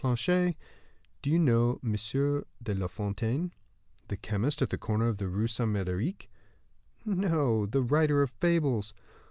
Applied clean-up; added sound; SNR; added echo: none; none; none; none.